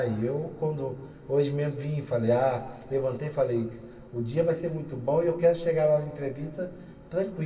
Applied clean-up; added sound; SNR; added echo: none; none; none; reverberation time 1.8 s.